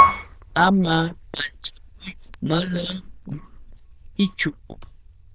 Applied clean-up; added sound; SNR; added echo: neural diffusion model UNIVERSE++.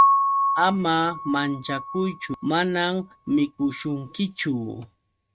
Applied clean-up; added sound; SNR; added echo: neural mask model RNNoise.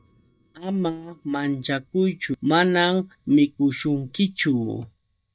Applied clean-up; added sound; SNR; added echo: neural mask model DeepFilterNet 3.